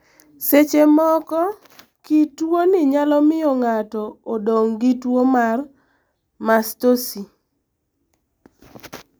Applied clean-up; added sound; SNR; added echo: none; none; none; none.